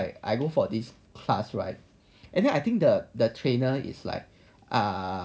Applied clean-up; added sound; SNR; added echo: none; none; none; none.